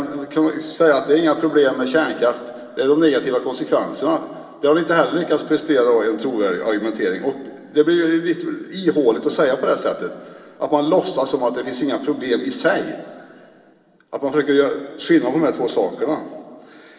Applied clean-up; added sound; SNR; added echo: none; none; none; reverberation time 2.5 s.